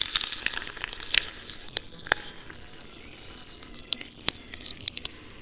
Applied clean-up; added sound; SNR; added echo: neural separator model SepFormer WHAMR!.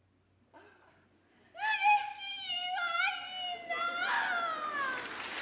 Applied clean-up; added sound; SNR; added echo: none; none; none; none.